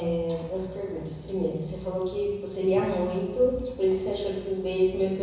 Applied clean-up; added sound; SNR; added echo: none; none; none; reverberation time 1.0 s.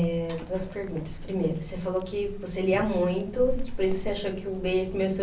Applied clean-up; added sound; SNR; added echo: none; none; none; none.